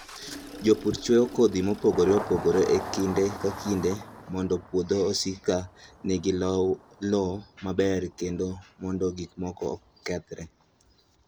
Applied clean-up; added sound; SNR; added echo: none; Engine starting; 15 dB; none.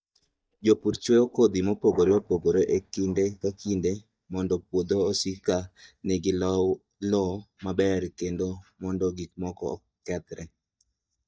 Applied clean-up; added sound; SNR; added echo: neural mask model DeepFilterNet 3.